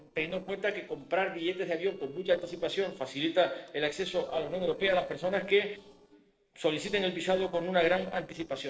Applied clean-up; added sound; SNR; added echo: neural separator model SepFormer DNS4.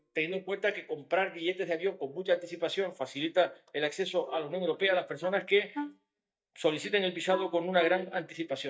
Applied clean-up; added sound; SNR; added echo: neural mask model DeepFilterNet 3.